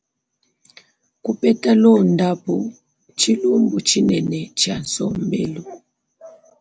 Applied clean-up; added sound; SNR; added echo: none; none; none; none.